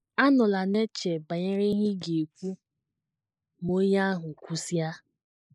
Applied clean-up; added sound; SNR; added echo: neural mask model Resemble Enhance denoiser.